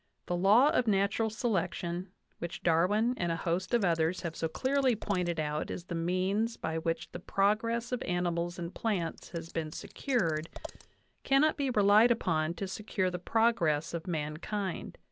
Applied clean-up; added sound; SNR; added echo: none; Scissors; 17 dB; none.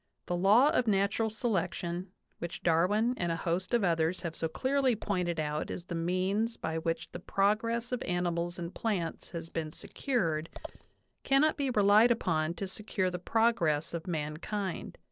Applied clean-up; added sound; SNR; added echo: neural separator model SepFormer DNS4.